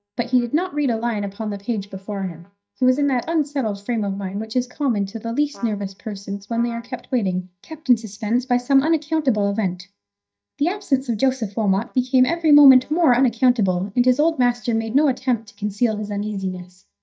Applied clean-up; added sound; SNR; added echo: neural mask model DeepFilterNet 3.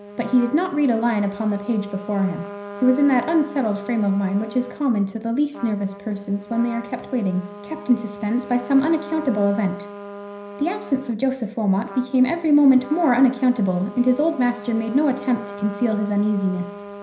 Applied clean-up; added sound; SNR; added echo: none; Trumpet; 14 dB; reverberation time 0.5 s.